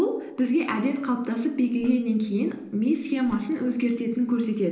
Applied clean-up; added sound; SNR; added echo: neural separator model SepFormer DNS4.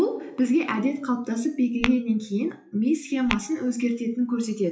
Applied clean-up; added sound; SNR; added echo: classical method WPE with log-MMSE.